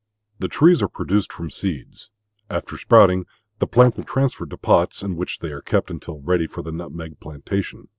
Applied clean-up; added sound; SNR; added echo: neural separator model SepFormer DNS4.